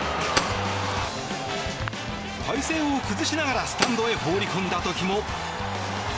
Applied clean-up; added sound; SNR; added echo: none; Fire; 8 dB; none.